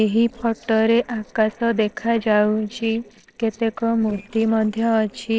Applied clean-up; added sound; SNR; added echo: neural separator model SepFormer DNS4.